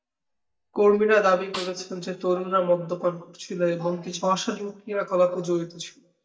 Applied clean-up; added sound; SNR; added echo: neural mask model DeepFilterNet 3.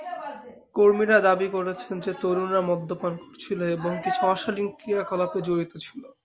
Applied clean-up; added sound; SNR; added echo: none; none; none; none.